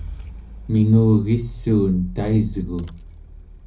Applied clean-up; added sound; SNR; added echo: none; Rattle / Engine starting / Car; 14 dB; reverberation time 0.4 s.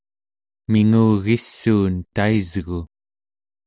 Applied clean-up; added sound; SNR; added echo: none; none; none; none.